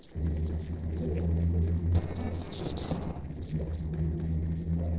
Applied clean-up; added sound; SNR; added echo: neural separator model SepFormer DNS4.